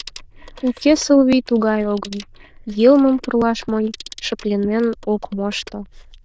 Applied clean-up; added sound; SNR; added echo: neural diffusion model UNIVERSE++.